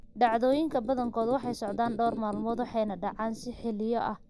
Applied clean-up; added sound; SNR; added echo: none; Squeak; 14 dB; none.